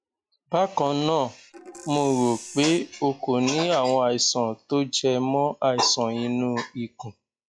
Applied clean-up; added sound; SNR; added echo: classical method log-MMSE.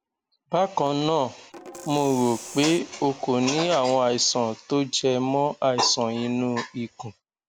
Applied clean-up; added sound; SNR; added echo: none; Percussion; 18 dB; none.